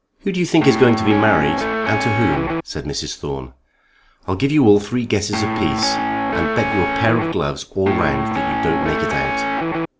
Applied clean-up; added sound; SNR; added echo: none; Guitar; 1 dB; none.